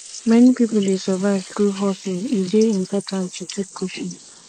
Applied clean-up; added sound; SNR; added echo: neural mask model Resemble Enhance denoiser.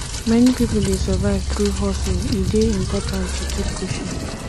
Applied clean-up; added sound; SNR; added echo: none; Engine + Rain; 2 dB; none.